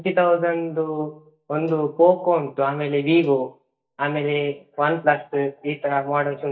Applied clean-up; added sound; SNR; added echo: neural mask model DeepFilterNet 3.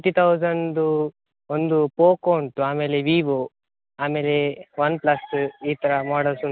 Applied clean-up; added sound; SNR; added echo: none; none; none; none.